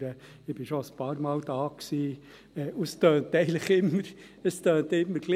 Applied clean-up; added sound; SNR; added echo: none; none; none; none.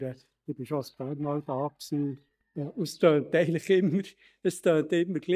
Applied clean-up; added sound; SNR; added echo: neural mask model DeepFilterNet 3.